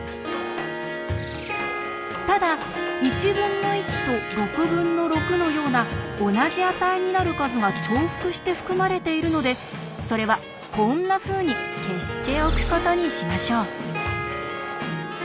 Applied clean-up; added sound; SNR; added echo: none; Harp; 7 dB; none.